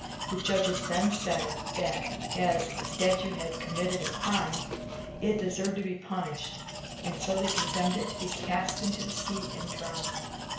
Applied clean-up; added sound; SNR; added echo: none; Domestic sounds, home sounds; 4 dB; reverberation time 0.5 s.